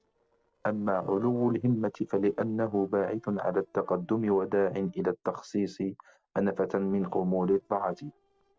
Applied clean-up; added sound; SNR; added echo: neural separator model SepFormer DNS4.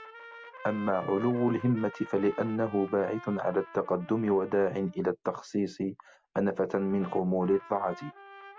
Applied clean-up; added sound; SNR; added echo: none; Trumpet; 18 dB; none.